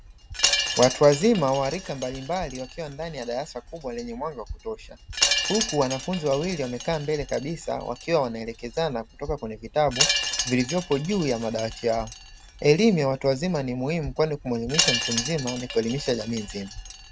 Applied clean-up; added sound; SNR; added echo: none; Wind chime; 5 dB; none.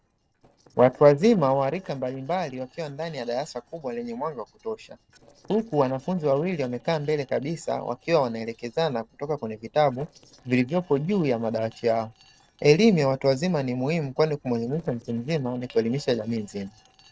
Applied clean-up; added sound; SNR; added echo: neural separator model SepFormer DNS4.